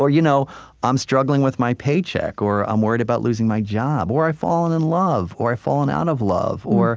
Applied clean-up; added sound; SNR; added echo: none; none; none; none.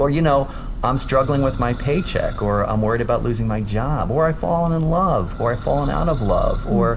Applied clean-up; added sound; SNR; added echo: none; Church bell; 7 dB; reverberation time 0.7 s.